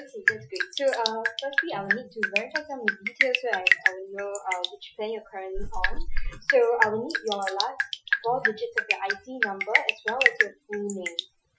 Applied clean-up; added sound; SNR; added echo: classical method Wiener filter.